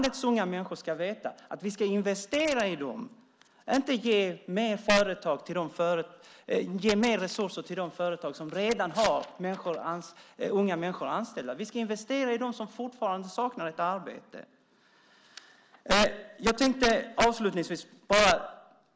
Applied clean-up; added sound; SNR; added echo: none; none; none; none.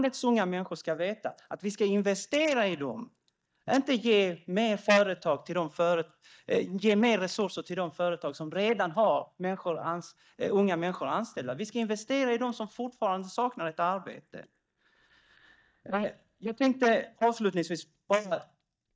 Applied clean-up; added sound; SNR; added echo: neural mask model DeepFilterNet 3.